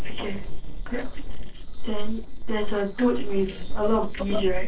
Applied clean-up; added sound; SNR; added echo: neural separator model SepFormer DNS4.